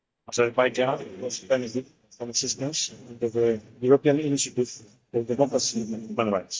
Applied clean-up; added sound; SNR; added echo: neural mask model DeepFilterNet 3.